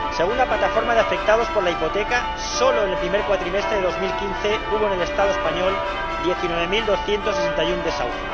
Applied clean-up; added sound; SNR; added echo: none; Church bell; 2 dB; none.